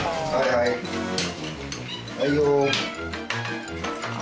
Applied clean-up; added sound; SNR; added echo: none; none; none; none.